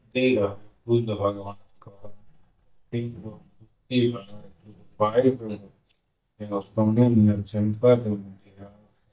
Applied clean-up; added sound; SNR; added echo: neural mask model DeepFilterNet 3.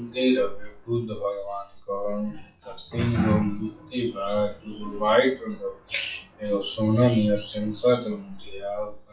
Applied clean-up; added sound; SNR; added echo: classical method WPE with log-MMSE.